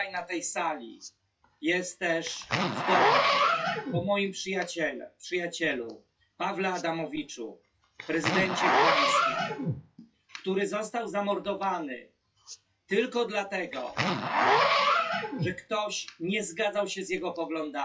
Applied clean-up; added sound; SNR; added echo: classical method WPE with log-MMSE.